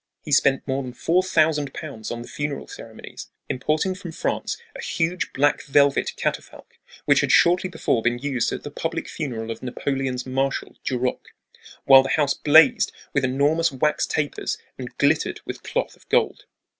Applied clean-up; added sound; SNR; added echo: none; none; none; none.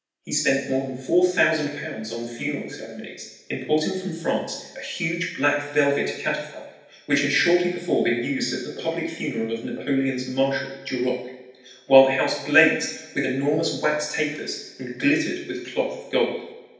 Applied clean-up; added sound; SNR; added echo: none; none; none; reverberation time 0.9 s.